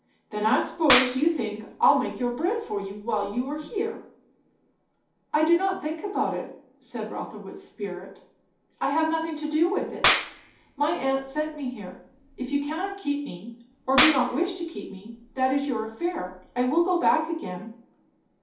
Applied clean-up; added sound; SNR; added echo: none; Clapping; 5 dB; reverberation time 0.6 s.